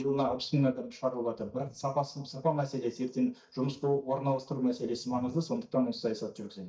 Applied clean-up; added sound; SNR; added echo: neural mask model DeepFilterNet 3.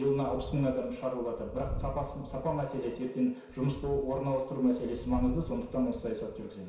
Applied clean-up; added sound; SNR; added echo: none; Wind; 10 dB; reverberation time 0.6 s.